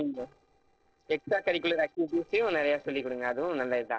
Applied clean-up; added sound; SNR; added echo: neural separator model SepFormer DNS4.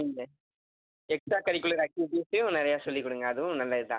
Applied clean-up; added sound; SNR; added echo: none; none; none; none.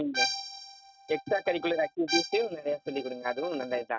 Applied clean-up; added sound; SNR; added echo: neural mask model RNNoise.